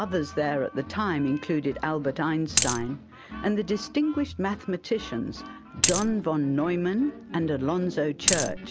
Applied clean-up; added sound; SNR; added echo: none; Coin (dropping); -3 dB; none.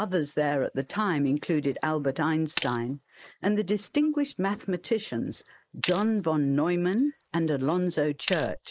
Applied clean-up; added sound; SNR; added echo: neural mask model Resemble Enhance denoiser.